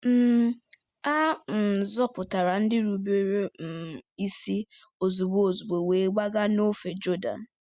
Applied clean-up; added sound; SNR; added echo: none; none; none; none.